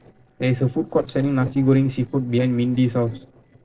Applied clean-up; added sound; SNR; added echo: neural separator model SepFormer DNS4.